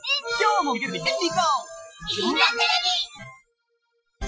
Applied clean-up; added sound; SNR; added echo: classical method Wiener filter.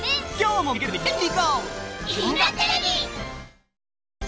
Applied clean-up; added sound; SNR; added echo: none; none; none; none.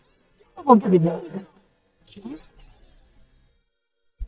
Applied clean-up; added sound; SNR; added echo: neural mask model DeepFilterNet 3.